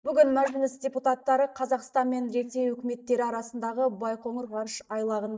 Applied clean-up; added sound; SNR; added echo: neural mask model DeepFilterNet 3.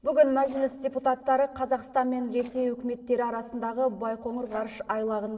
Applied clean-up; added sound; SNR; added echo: neural separator model SepFormer DNS4.